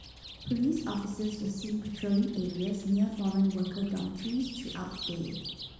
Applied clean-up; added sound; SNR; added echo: none; Chirp, tweet; 14 dB; reverberation time 1.1 s.